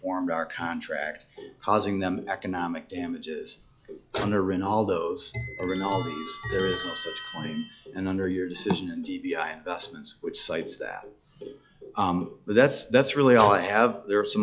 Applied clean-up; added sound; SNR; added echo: classical method log-MMSE.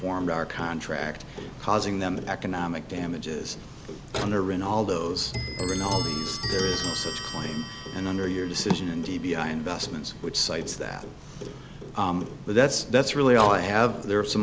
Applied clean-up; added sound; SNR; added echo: none; Clock; 9 dB; none.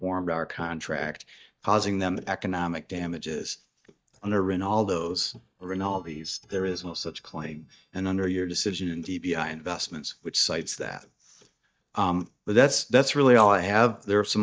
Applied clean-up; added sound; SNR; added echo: neural mask model DeepFilterNet 3.